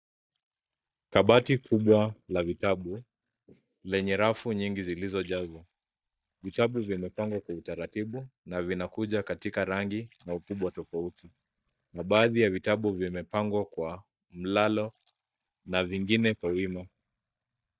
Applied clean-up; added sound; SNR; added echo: neural mask model DeepFilterNet 3.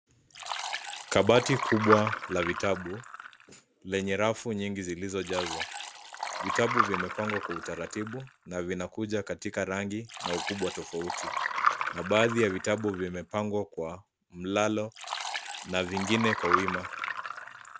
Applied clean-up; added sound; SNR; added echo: none; Liquid; 4 dB; none.